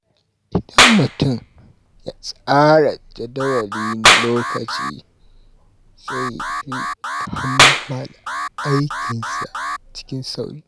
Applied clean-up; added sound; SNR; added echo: none; Alarm + Clapping; -1 dB; none.